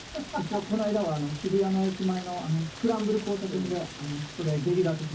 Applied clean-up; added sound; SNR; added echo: none; Rain; 15 dB; reverberation time 0.3 s.